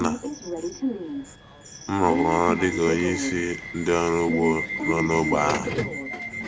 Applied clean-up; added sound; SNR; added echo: none; Subway, metro, underground / Alarm; 3 dB; none.